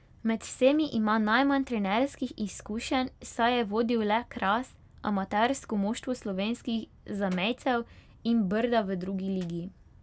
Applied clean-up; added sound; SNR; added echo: none; none; none; none.